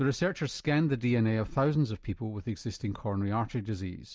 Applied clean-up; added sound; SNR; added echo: none; none; none; none.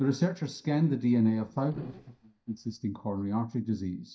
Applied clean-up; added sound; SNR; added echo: neural mask model DeepFilterNet 3.